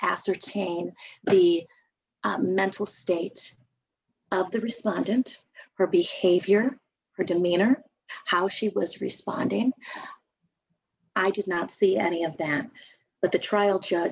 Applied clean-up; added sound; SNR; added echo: none; none; none; none.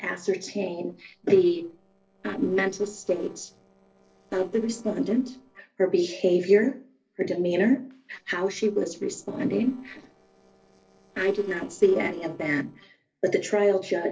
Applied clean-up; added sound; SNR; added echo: neural separator model SepFormer DNS4.